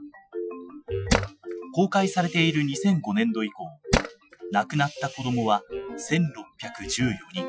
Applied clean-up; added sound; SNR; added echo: classical method Wiener filter.